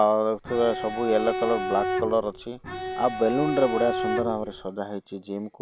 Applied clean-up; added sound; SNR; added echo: none; Bowed string instrument; 4 dB; none.